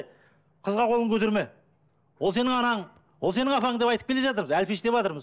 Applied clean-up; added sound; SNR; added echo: none; none; none; none.